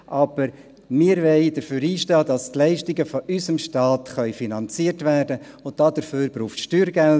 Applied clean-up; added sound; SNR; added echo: none; none; none; none.